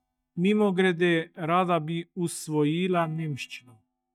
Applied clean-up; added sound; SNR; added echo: neural mask model DeepFilterNet 3.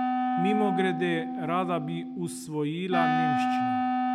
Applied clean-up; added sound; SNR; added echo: none; Wind instrument, woodwind instrument; -2 dB; none.